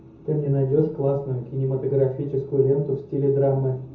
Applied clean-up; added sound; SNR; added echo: none; none; none; reverberation time 0.5 s.